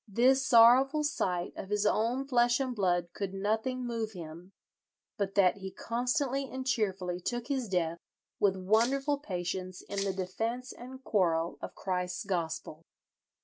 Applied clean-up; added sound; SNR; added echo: none; Rattle (instrument); 12 dB; none.